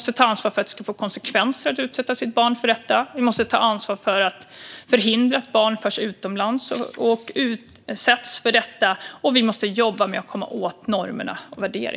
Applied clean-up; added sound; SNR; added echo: none; none; none; none.